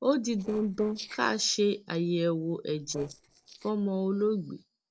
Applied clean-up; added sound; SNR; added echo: neural separator model SepFormer DNS4.